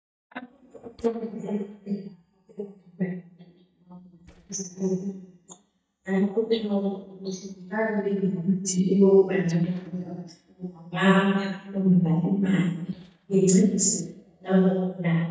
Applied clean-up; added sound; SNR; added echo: neural mask model DeepFilterNet 3.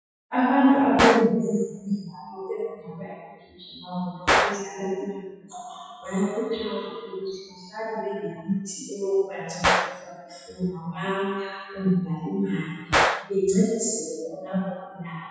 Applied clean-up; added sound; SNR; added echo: classical method WPE with log-MMSE.